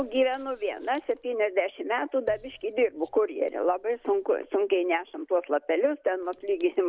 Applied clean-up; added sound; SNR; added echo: none; none; none; none.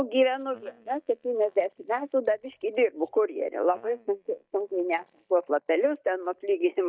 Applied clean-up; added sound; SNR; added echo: neural mask model DeepFilterNet 3.